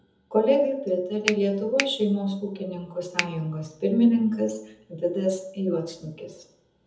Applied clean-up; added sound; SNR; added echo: none; Finger snapping; 4 dB; reverberation time 0.7 s.